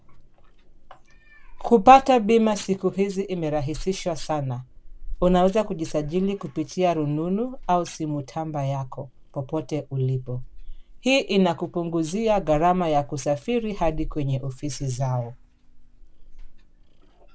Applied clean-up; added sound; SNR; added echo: none; Meow / Purr; 13 dB; none.